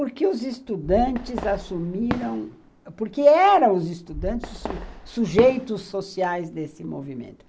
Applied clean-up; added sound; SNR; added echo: none; Fireworks; 12 dB; none.